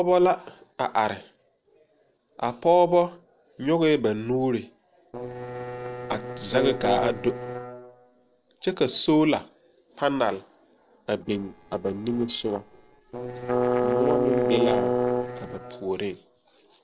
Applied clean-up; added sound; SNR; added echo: neural separator model SepFormer DNS4.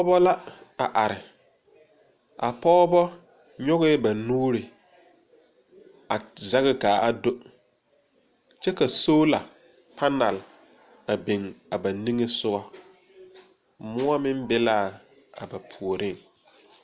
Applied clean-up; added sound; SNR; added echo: none; none; none; none.